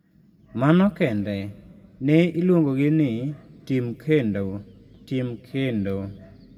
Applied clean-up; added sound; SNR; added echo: none; none; none; reverberation time 2.0 s.